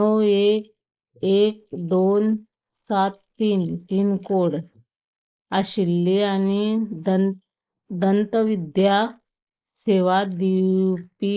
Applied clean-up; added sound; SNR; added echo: neural mask model Resemble Enhance denoiser.